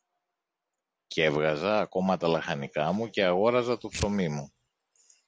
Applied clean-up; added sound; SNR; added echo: none; Tearing; 13 dB; none.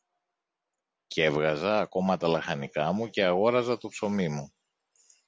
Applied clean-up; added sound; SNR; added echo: none; none; none; none.